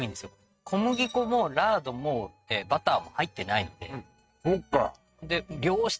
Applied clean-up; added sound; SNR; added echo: neural mask model RNNoise.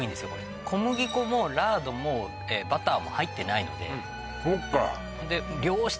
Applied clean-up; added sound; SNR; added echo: none; Musical instrument; 14 dB; none.